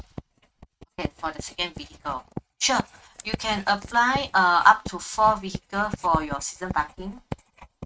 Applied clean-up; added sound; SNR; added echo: neural mask model RNNoise.